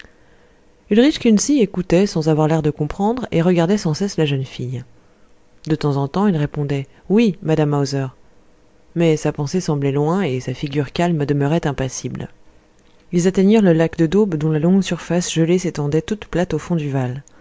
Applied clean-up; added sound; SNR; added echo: none; none; none; none.